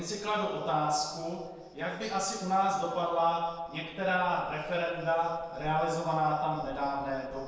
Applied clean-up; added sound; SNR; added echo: neural separator model SepFormer DNS4.